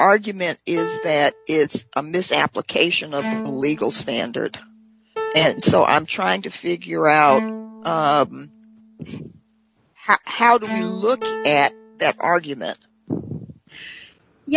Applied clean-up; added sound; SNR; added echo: none; Bowed string instrument + Piano; 12 dB; none.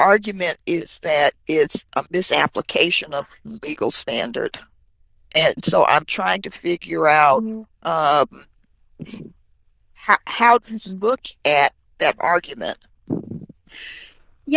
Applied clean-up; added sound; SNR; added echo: neural diffusion model UNIVERSE++.